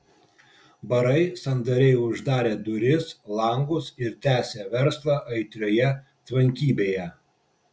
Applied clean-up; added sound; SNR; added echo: none; none; none; none.